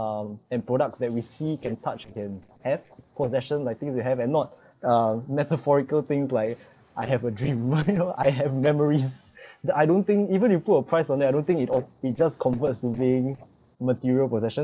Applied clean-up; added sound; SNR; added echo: neural separator model SepFormer DNS4.